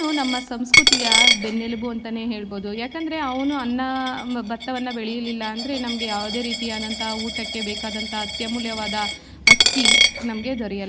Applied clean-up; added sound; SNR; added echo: none; Coin (dropping); -4 dB; none.